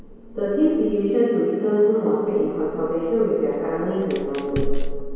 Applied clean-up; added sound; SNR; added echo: none; Fire; 6 dB; reverberation time 2.2 s.